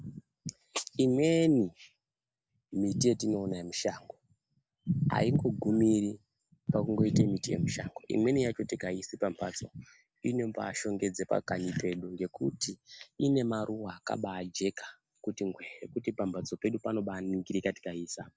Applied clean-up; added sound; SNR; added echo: none; none; none; none.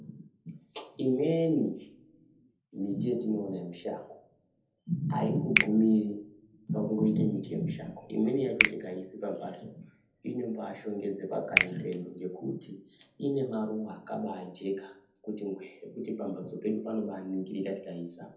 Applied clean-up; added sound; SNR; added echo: none; Finger snapping; 2 dB; reverberation time 0.7 s.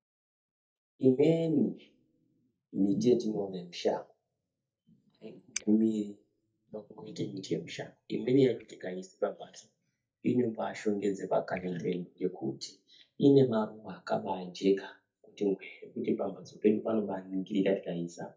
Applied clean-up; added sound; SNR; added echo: neural mask model DeepFilterNet 3.